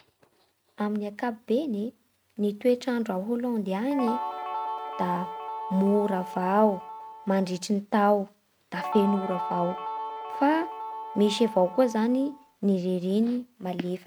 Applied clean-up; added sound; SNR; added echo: none; Guitar; 8 dB; none.